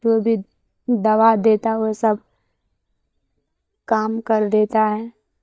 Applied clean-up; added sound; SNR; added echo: neural mask model DeepFilterNet 3.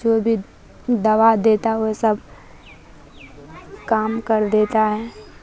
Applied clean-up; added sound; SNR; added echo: none; none; none; none.